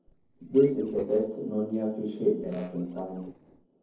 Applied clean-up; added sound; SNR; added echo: neural separator model SepFormer DNS4.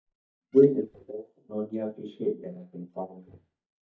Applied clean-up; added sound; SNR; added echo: neural mask model DeepFilterNet 3.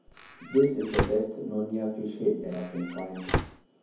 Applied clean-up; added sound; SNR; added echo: none; Squeak / Slam / Wood; 4 dB; reverberation time 0.7 s.